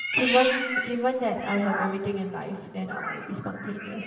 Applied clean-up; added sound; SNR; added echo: none; Meow; 4 dB; reverberation time 1.3 s.